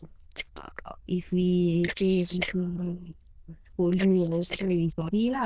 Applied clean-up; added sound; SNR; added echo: neural diffusion model UNIVERSE++.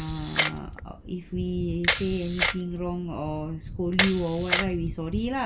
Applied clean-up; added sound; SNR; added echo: none; Camera; 3 dB; none.